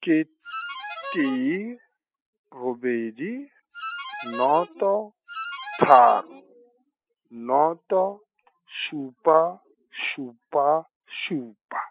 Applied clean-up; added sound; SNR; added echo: classical method spectral subtraction.